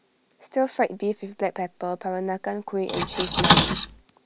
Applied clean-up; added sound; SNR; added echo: none; Cutlery, silverware; -2 dB; none.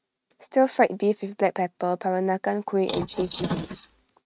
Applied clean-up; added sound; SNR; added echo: neural mask model RNNoise.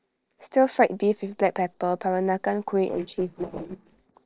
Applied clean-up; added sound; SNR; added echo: neural separator model SepFormer DNS4.